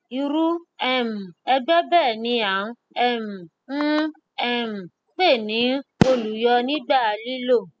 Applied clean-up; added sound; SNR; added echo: classical method spectral subtraction.